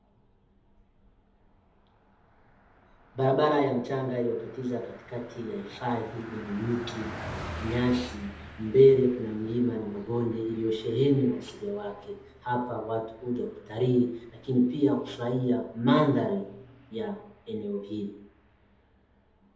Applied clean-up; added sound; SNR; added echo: none; Car passing by; 18 dB; reverberation time 0.7 s.